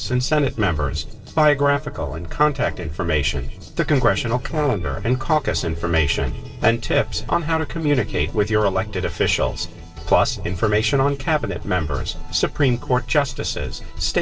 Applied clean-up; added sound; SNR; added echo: neural separator model SepFormer DNS4.